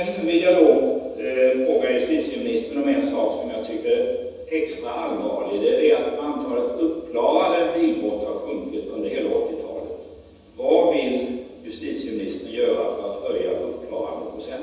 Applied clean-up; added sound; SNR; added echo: none; none; none; reverberation time 1.1 s.